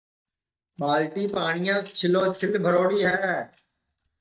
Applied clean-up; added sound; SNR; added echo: neural mask model DeepFilterNet 3.